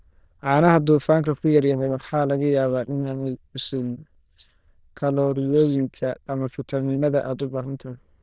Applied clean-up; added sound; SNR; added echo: neural diffusion model UNIVERSE++.